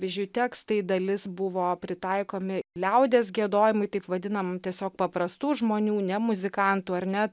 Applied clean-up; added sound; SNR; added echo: none; none; none; none.